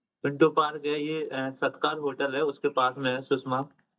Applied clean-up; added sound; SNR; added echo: neural mask model DeepFilterNet 3.